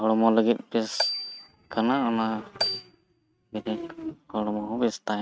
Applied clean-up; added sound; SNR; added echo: neural mask model RNNoise.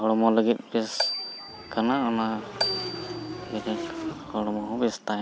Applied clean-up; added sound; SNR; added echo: none; Motorcycle / Engine + Marimba, xylophone; 6 dB; none.